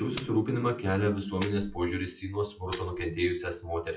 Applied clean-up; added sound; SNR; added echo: classical method WPE with log-MMSE.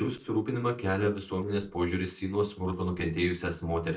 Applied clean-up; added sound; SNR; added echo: neural mask model DeepFilterNet 3.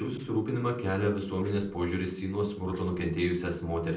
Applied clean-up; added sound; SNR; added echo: neural separator model SepFormer DNS4.